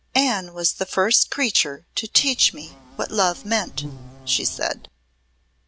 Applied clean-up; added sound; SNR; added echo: none; Insect; 16 dB; none.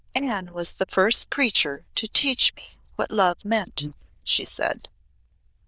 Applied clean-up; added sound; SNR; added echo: neural diffusion model UNIVERSE++.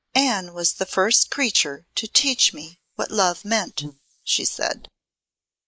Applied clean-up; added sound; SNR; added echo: neural mask model Resemble Enhance denoiser.